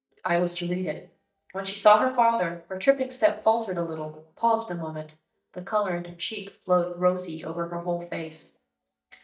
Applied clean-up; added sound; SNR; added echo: neural mask model DeepFilterNet 3.